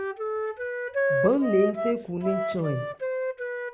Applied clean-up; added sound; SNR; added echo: none; Wind instrument, woodwind instrument; 1 dB; none.